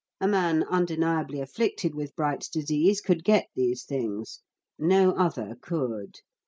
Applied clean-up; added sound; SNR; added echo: none; none; none; none.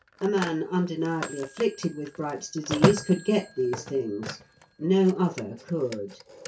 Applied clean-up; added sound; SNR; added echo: none; Telephone; 7 dB; reverberation time 0.2 s.